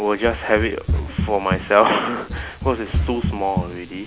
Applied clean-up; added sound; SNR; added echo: none; Run; 4 dB; none.